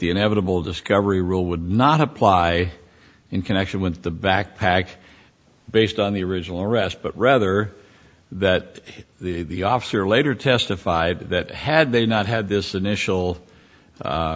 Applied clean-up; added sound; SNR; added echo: none; none; none; none.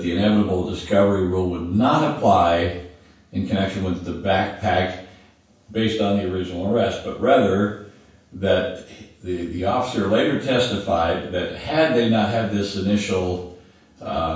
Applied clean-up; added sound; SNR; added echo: none; none; none; reverberation time 0.7 s.